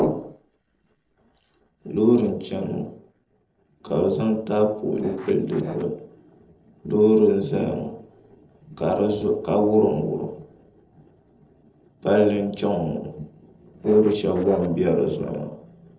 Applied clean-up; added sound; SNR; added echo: neural separator model SepFormer DNS4.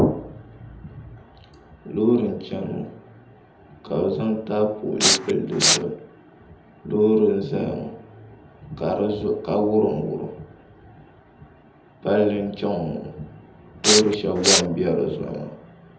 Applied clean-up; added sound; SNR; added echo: none; Respiratory sounds; -5 dB; reverberation time 0.8 s.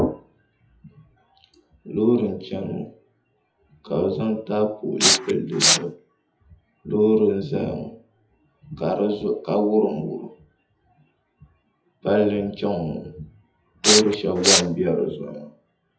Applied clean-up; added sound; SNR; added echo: classical method WPE with log-MMSE.